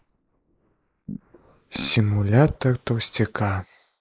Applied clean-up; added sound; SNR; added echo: neural mask model Resemble Enhance denoiser.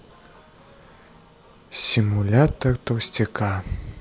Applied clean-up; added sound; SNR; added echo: none; none; none; none.